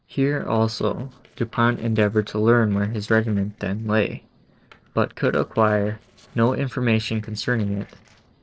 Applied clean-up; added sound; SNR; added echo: neural separator model SepFormer DNS4.